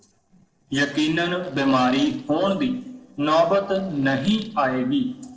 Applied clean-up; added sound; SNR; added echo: neural separator model SepFormer DNS4.